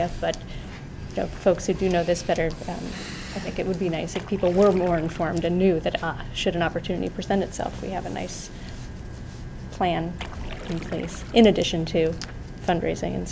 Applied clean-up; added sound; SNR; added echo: none; Splash, splatter; 17 dB; none.